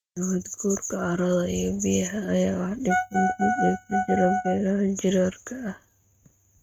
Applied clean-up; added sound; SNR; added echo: neural mask model RNNoise.